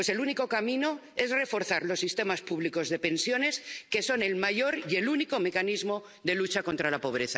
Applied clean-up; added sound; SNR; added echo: none; none; none; none.